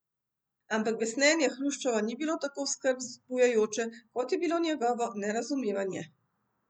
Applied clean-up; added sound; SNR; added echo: none; none; none; none.